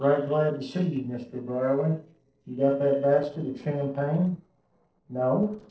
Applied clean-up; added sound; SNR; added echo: neural separator model SepFormer DNS4.